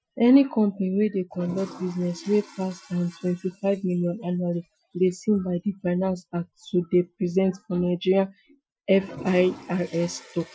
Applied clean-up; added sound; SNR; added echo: classical method Wiener filter.